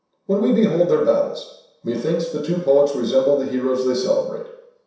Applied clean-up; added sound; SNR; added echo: none; none; none; reverberation time 0.7 s.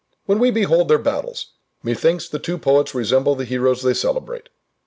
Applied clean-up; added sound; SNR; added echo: none; none; none; none.